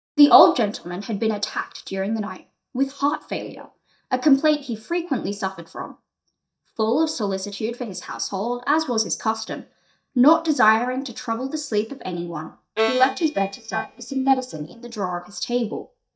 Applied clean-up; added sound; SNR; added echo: neural mask model DeepFilterNet 3.